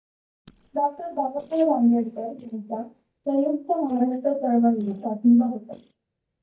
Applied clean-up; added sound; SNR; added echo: neural mask model DeepFilterNet 3.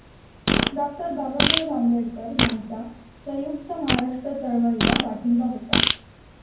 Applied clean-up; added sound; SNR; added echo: none; Fart; 0 dB; reverberation time 0.9 s.